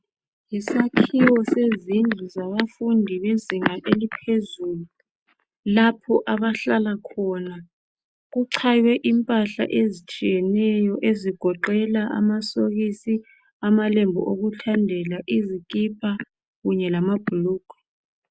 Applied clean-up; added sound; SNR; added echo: none; none; none; none.